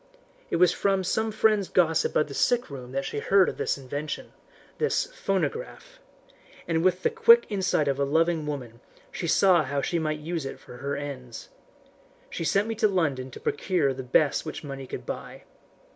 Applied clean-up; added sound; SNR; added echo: none; none; none; none.